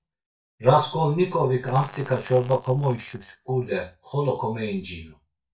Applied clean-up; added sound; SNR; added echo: neural mask model DeepFilterNet 3.